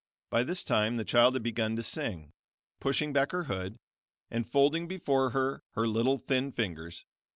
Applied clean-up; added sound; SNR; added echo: none; none; none; none.